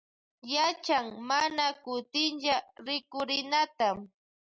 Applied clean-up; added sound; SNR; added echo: none; none; none; none.